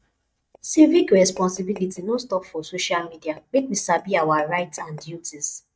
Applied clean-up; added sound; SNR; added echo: neural mask model DeepFilterNet 3.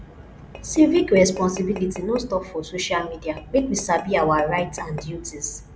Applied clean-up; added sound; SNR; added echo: none; Tap / Glass; 18 dB; none.